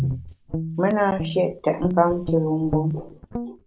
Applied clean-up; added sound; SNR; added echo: none; Guitar; 4 dB; none.